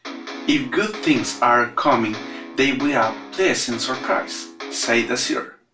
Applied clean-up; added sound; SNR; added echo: none; Electric guitar; 13 dB; reverberation time 0.3 s.